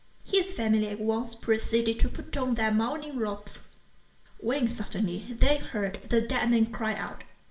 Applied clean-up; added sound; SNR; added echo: none; none; none; reverberation time 0.5 s.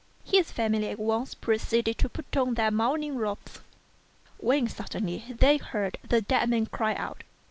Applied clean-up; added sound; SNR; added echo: none; none; none; none.